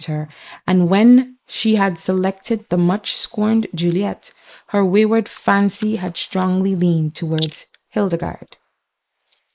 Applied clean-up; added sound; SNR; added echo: neural mask model Resemble Enhance denoiser.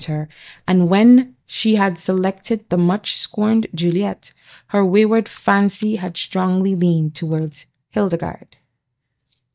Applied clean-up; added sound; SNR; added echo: neural mask model DeepFilterNet 3.